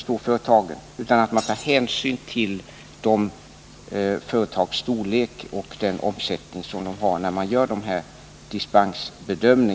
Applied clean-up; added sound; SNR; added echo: none; Shatter; 13 dB; none.